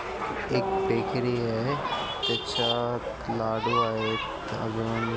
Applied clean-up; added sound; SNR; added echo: none; Guitar; 5 dB; none.